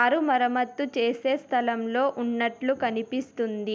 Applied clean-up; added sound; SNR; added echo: none; none; none; none.